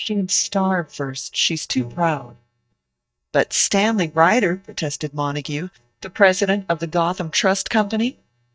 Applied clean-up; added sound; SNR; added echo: neural mask model DeepFilterNet 3.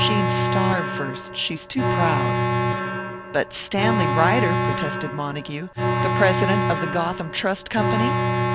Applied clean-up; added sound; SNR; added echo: none; Alarm; -2 dB; none.